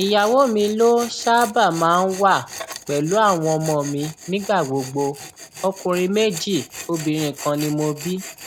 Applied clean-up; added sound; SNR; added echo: none; Tools; 16 dB; none.